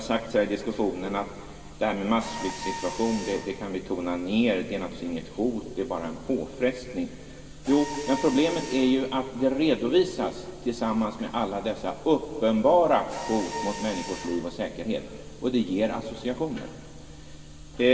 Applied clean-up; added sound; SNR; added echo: none; Mechanisms; 16 dB; reverberation time 2.3 s.